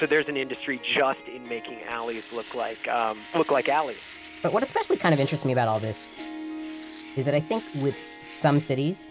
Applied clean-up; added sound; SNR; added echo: none; Domestic sounds, home sounds + Harp; 14 dB; none.